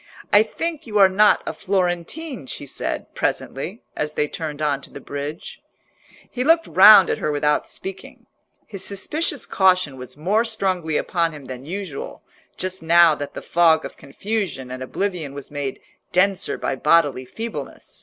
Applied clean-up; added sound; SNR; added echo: none; none; none; none.